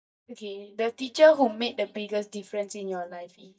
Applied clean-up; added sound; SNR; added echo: neural mask model DeepFilterNet 3.